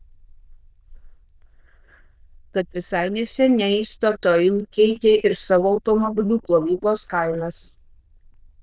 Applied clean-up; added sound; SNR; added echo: neural diffusion model UNIVERSE++.